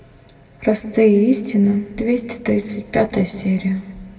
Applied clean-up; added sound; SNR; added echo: none; none; none; reverberation time 2.6 s.